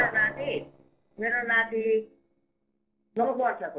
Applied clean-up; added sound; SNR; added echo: neural separator model SepFormer DNS4.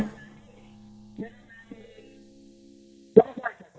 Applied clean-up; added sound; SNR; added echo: neural mask model DeepFilterNet 3.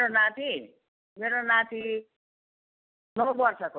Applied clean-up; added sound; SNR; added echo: none; none; none; none.